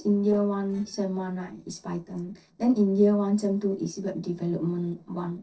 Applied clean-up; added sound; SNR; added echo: neural separator model SepFormer DNS4.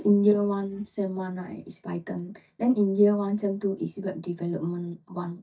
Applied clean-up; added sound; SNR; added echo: neural mask model DeepFilterNet 3.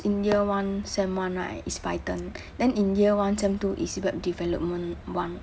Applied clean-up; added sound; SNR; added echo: none; none; none; none.